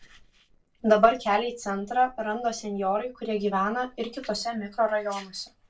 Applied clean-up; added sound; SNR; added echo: neural separator model SepFormer DNS4.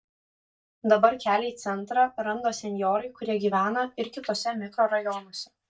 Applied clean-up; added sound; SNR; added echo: neural mask model DeepFilterNet 3.